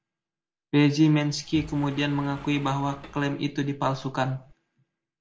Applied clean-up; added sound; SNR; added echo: none; Sliding door; 19 dB; none.